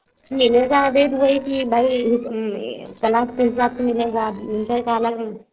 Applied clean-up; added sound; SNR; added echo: neural separator model SepFormer DNS4.